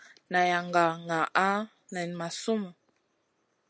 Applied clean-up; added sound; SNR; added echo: none; none; none; none.